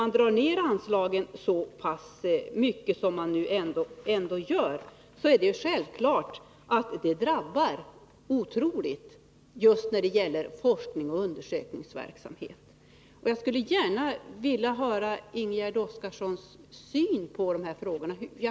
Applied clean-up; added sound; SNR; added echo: none; none; none; none.